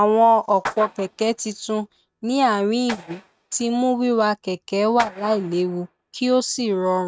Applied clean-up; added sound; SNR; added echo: neural mask model RNNoise.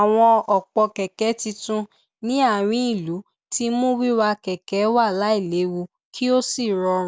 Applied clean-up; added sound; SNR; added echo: none; none; none; none.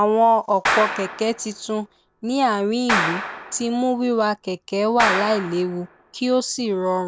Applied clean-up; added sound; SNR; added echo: none; Clapping; 6 dB; none.